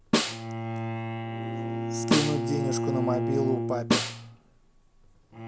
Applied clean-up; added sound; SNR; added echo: none; Snare drum + Bowed string instrument; -4 dB; none.